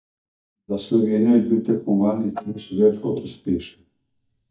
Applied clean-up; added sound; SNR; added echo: neural mask model DeepFilterNet 3.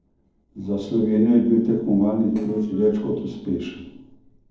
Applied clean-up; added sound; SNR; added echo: neural separator model SepFormer DNS4.